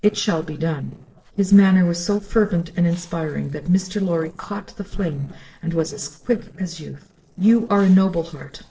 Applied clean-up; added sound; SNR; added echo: neural separator model SepFormer DNS4.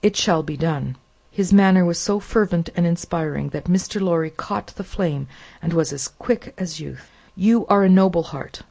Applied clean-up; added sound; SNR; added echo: none; none; none; none.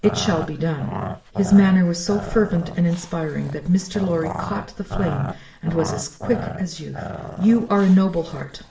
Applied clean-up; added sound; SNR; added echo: none; Growling; 11 dB; reverberation time 0.5 s.